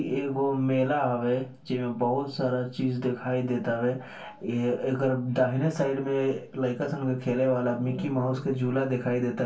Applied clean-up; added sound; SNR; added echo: none; none; none; reverberation time 0.2 s.